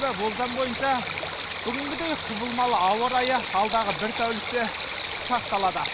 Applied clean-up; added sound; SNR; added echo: none; Stream; 0 dB; none.